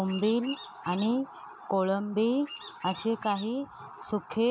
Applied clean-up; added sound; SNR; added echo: none; Bird vocalization, bird call, bird song; 15 dB; none.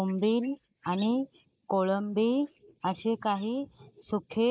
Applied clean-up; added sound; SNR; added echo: neural mask model Resemble Enhance denoiser.